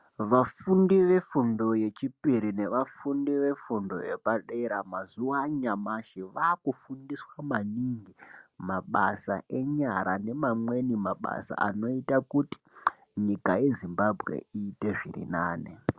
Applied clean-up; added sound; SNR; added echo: none; none; none; none.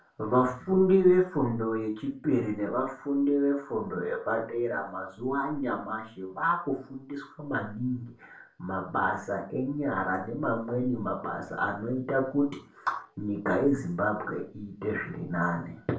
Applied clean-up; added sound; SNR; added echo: none; none; none; reverberation time 0.3 s.